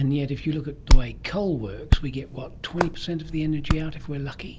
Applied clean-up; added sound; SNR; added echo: none; Hands; -4 dB; none.